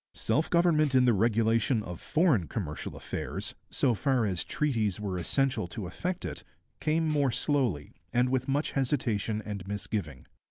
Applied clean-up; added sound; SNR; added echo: none; Tambourine; 19 dB; none.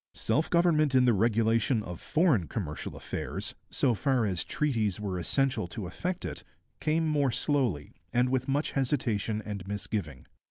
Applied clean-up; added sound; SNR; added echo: none; none; none; none.